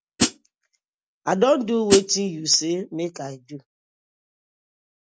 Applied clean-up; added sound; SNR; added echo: none; Hi-hat; -2 dB; none.